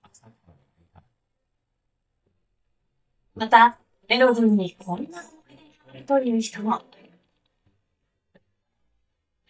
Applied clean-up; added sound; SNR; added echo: neural mask model DeepFilterNet 3.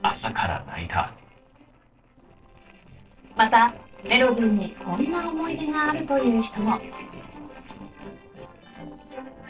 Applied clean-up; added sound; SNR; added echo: neural separator model SepFormer DNS4.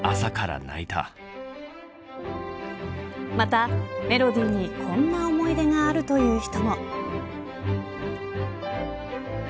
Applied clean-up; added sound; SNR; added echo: none; none; none; none.